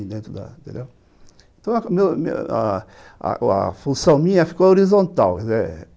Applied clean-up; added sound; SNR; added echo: none; none; none; none.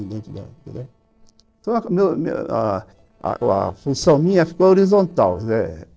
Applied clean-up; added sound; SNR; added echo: neural separator model SepFormer DNS4.